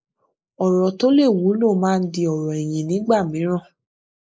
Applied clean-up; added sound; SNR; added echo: neural mask model Resemble Enhance denoiser.